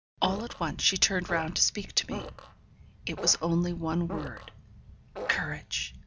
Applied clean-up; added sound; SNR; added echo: none; Fart; 12 dB; none.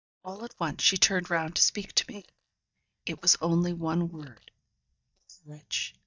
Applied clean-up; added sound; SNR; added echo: neural mask model DeepFilterNet 3.